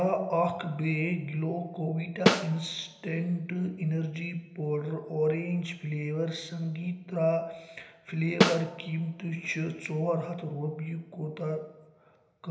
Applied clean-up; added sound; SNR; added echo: none; Snare drum; -3 dB; reverberation time 1.0 s.